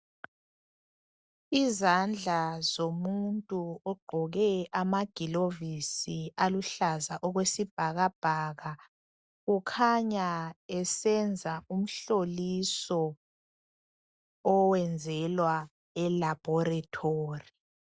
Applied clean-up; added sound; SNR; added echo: none; none; none; none.